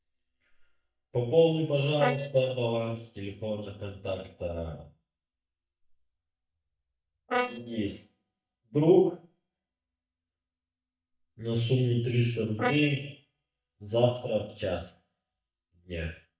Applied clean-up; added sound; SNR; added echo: neural mask model DeepFilterNet 3.